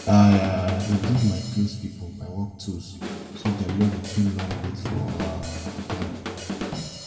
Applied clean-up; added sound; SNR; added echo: none; Drum / Drum kit; 9 dB; reverberation time 2.2 s.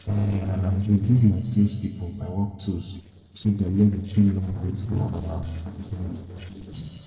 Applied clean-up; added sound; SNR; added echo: neural separator model SepFormer DNS4.